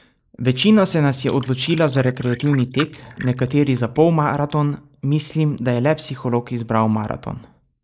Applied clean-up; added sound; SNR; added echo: neural mask model Resemble Enhance denoiser.